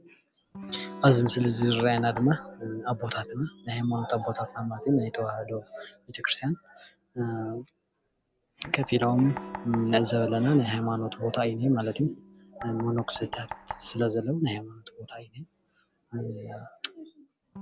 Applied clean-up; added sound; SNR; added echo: none; Knock + Electric guitar / Strum; 16 dB; none.